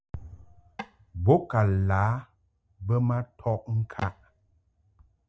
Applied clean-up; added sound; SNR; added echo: none; Tap / Wood; 15 dB; none.